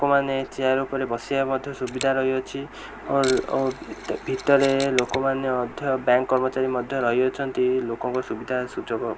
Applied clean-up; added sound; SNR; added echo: none; Mechanisms; 18 dB; none.